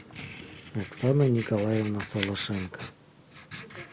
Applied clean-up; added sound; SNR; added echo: none; Writing; 10 dB; none.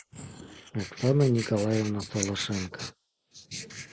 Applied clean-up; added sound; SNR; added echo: neural mask model Resemble Enhance denoiser.